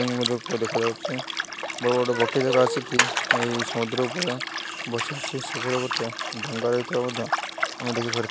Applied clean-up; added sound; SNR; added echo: none; Liquid; 5 dB; none.